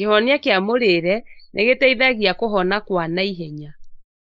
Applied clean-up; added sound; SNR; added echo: neural mask model Resemble Enhance denoiser.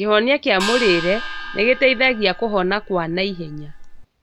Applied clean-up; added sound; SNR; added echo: none; Gong; 10 dB; none.